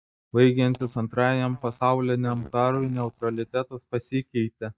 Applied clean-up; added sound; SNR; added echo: neural mask model DeepFilterNet 3.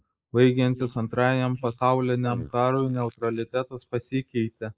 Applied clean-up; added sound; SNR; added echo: neural mask model Resemble Enhance denoiser.